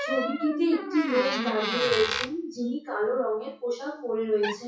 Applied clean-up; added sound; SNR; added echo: classical method WPE with log-MMSE.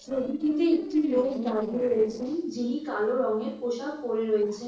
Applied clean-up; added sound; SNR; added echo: neural separator model SepFormer DNS4.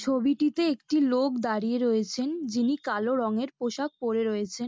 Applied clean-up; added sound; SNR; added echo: none; none; none; none.